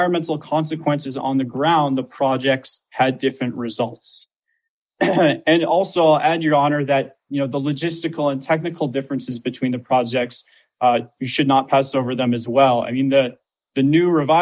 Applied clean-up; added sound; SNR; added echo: neural mask model Resemble Enhance denoiser.